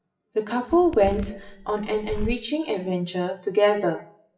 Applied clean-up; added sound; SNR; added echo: classical method WPE with log-MMSE.